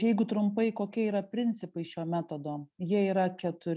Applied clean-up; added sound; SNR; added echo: none; none; none; none.